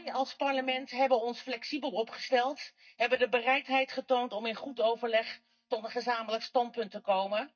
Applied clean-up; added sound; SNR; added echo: neural mask model DeepFilterNet 3.